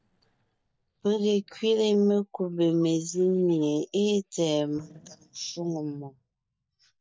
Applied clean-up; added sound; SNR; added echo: neural mask model DeepFilterNet 3.